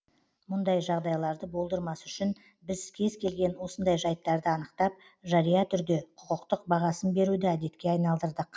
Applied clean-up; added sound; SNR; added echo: none; none; none; none.